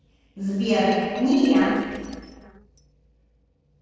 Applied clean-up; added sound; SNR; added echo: neural separator model SepFormer DNS4.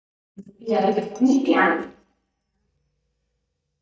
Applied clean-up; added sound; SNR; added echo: neural mask model DeepFilterNet 3.